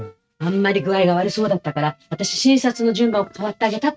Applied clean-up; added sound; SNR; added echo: neural mask model RNNoise.